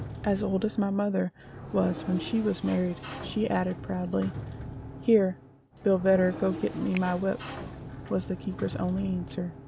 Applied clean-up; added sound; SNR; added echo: none; Sliding door; 11 dB; none.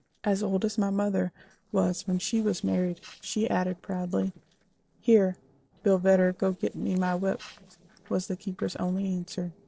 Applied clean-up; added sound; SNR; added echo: neural separator model SepFormer DNS4.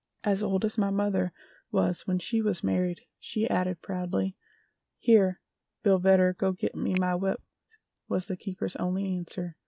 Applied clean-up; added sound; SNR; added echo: none; none; none; none.